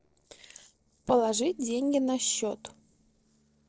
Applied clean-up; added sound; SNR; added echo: neural separator model SepFormer DNS4.